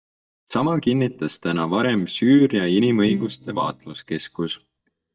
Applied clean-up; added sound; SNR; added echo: neural mask model DeepFilterNet 3.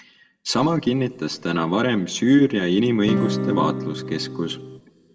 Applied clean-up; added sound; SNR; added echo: none; Acoustic guitar / Strum; 4 dB; reverberation time 1.2 s.